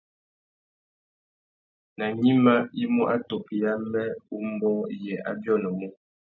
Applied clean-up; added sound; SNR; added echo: none; none; none; none.